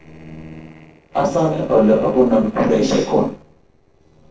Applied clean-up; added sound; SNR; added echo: neural separator model SepFormer DNS4.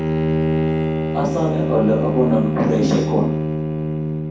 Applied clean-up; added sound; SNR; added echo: none; Bowed string instrument; -1 dB; reverberation time 0.6 s.